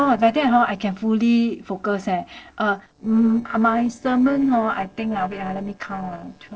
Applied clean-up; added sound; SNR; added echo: neural separator model SepFormer DNS4.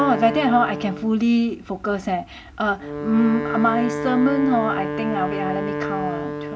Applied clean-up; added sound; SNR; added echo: none; Wind instrument, woodwind instrument; 6 dB; none.